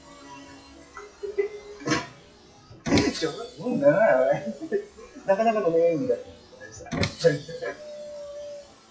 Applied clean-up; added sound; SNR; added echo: classical method WPE with log-MMSE.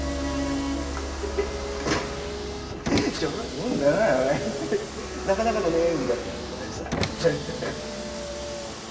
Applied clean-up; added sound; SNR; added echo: none; Car; 7 dB; reverberation time 2.4 s.